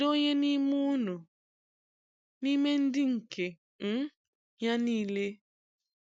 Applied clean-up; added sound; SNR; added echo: none; none; none; none.